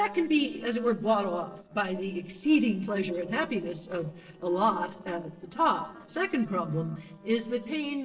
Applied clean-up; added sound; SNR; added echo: neural separator model SepFormer DNS4.